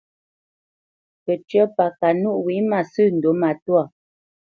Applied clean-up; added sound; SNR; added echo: none; none; none; none.